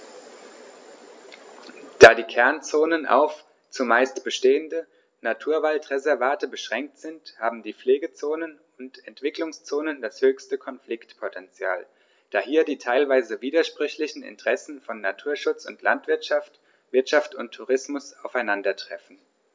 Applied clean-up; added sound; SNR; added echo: none; none; none; none.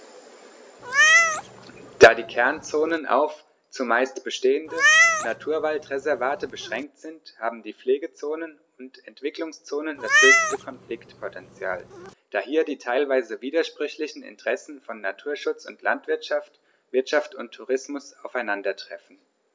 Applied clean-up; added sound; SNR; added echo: none; Meow; -3 dB; none.